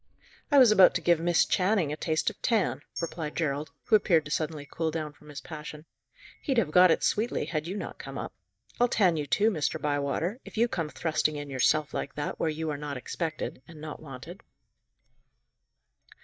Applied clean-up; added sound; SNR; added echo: neural mask model DeepFilterNet 3.